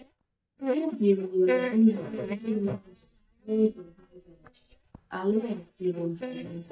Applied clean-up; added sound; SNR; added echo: neural mask model DeepFilterNet 3.